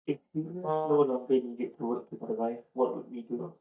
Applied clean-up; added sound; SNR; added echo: neural mask model DeepFilterNet 3.